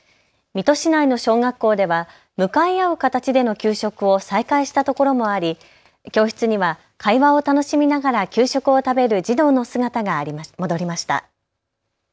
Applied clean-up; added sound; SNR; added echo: none; none; none; none.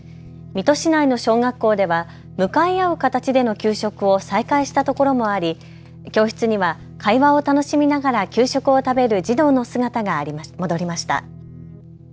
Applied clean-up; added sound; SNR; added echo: none; Guitar; 20 dB; none.